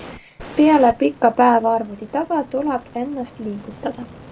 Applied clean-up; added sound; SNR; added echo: none; Fire; 20 dB; none.